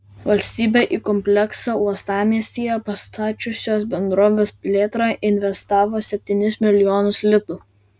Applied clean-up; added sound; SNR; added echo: none; none; none; none.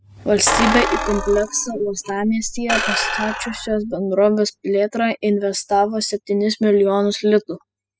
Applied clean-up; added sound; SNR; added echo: classical method spectral subtraction.